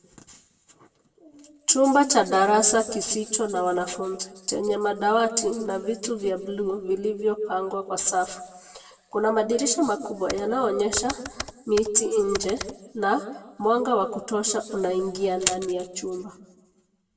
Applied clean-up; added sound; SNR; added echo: none; Computer keyboard; 13 dB; reverberation time 0.9 s.